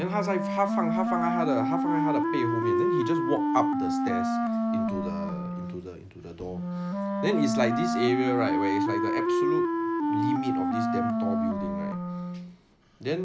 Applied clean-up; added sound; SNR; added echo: none; Wind instrument, woodwind instrument; -4 dB; none.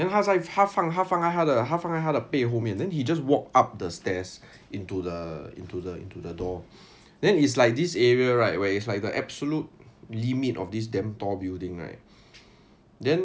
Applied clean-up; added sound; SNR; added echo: none; none; none; none.